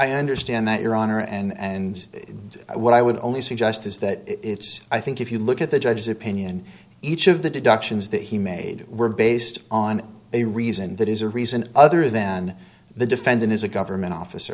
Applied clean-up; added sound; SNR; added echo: none; none; none; none.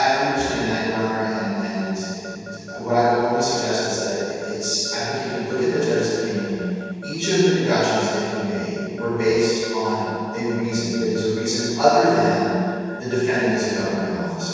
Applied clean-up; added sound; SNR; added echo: none; Alarm / Keyboard (musical); 16 dB; reverberation time 2.1 s.